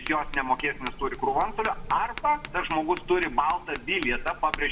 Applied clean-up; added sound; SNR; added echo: none; Tap; 10 dB; reverberation time 1.3 s.